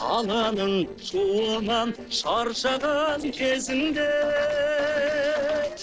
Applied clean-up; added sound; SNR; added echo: neural separator model SepFormer DNS4.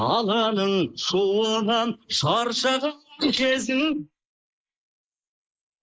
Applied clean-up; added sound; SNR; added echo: neural mask model Resemble Enhance denoiser.